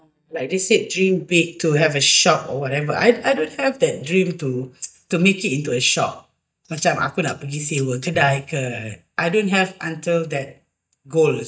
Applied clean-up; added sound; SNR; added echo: neural mask model DeepFilterNet 3.